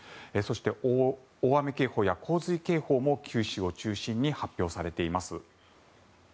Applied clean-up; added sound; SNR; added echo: none; none; none; none.